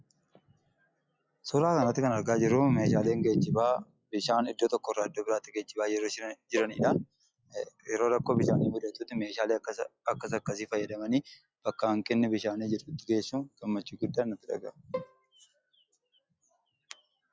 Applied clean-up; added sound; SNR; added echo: classical method log-MMSE.